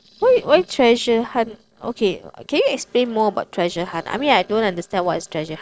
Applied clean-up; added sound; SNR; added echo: neural separator model SepFormer DNS4.